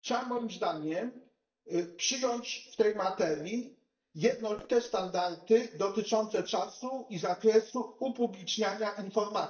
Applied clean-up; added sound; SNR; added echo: neural mask model DeepFilterNet 3.